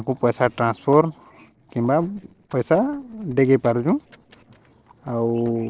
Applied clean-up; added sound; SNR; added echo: neural separator model SepFormer DNS4.